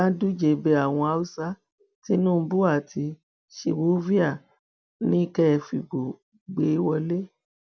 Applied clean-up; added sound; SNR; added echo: none; none; none; none.